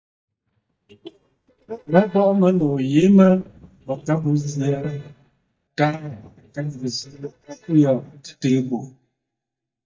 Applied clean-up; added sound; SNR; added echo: neural mask model DeepFilterNet 3.